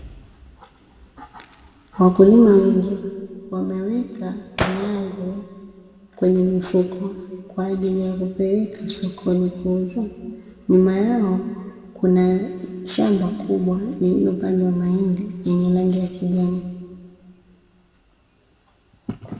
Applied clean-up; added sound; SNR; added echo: none; Gunshot, gunfire; 9 dB; reverberation time 1.9 s.